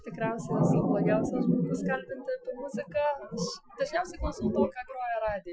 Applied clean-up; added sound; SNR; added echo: classical method Wiener filter.